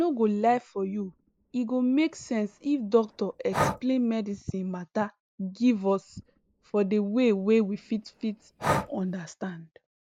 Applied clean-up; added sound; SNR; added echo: neural mask model Resemble Enhance denoiser.